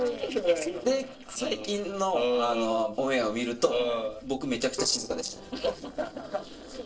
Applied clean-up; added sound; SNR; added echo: neural separator model SepFormer DNS4.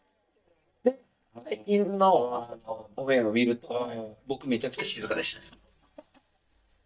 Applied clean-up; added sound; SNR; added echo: neural mask model DeepFilterNet 3.